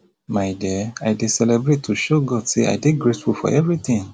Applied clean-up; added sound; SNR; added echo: none; none; none; none.